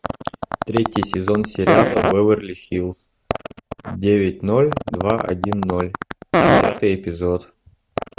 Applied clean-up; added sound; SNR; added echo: neural mask model RNNoise.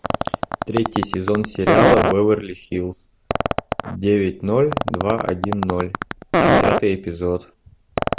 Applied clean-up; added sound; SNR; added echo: none; Fart; 0 dB; none.